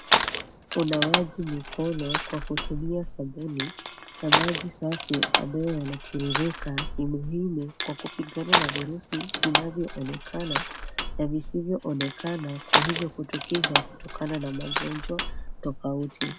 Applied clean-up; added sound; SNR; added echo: none; Crushing; -1 dB; none.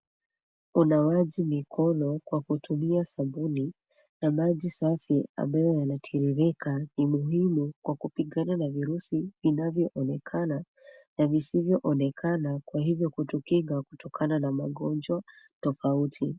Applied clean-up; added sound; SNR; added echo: none; none; none; none.